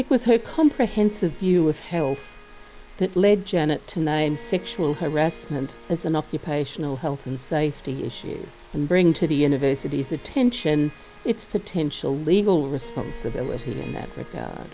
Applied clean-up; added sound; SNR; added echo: none; Rain + Harp; 18 dB; none.